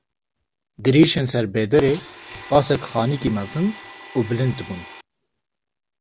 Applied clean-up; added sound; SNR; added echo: none; Domestic sounds, home sounds; 17 dB; none.